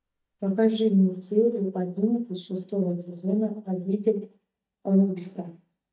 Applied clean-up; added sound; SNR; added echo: neural mask model DeepFilterNet 3.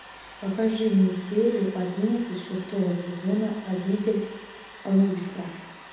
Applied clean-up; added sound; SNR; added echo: none; Domestic sounds, home sounds; 18 dB; reverberation time 0.9 s.